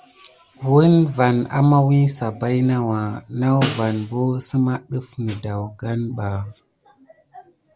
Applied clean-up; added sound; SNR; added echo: none; Snare drum; 12 dB; none.